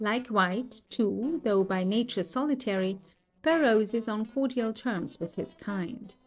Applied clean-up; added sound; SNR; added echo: neural separator model SepFormer DNS4.